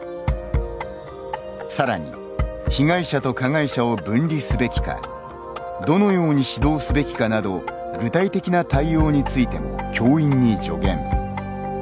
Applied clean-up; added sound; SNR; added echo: none; none; none; none.